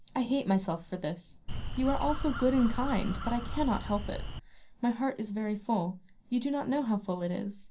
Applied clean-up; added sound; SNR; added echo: none; Crow; 2 dB; reverberation time 0.3 s.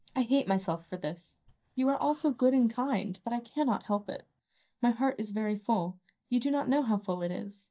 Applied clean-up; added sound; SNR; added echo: neural mask model DeepFilterNet 3.